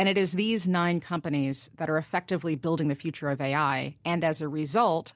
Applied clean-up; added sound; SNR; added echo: none; none; none; none.